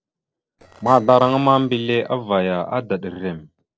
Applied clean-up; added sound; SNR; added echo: neural separator model SepFormer DNS4.